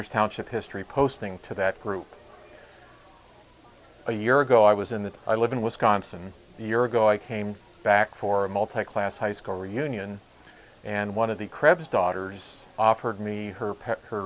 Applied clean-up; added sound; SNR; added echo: none; none; none; none.